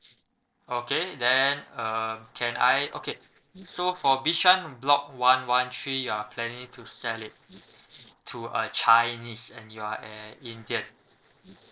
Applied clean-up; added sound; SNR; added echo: neural separator model SepFormer DNS4.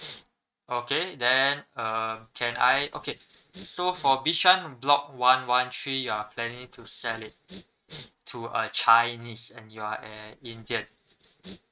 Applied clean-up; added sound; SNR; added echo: neural mask model RNNoise.